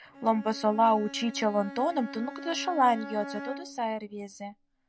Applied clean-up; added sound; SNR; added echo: none; Bowed string instrument; 14 dB; none.